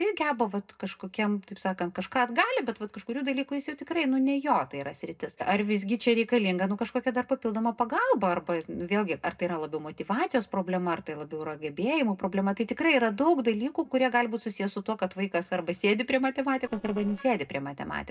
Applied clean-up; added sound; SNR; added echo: neural separator model SepFormer DNS4.